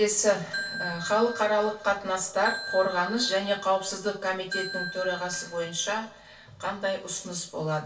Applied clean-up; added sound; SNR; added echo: none; Ringtone / Bell; 9 dB; reverberation time 0.2 s.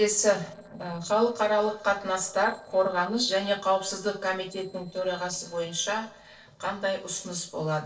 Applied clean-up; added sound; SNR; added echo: neural separator model SepFormer DNS4.